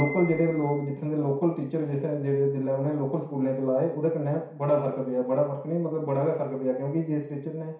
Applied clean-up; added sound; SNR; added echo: none; Bicycle bell; 13 dB; reverberation time 0.6 s.